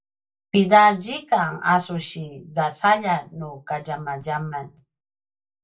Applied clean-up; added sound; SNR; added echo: none; none; none; reverberation time 0.2 s.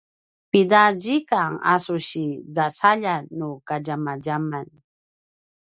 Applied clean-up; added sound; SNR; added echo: none; none; none; none.